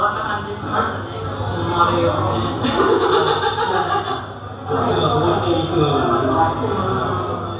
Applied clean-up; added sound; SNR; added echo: none; none; none; reverberation time 0.7 s.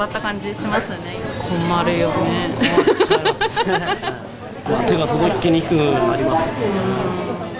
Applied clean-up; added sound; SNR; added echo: none; none; none; none.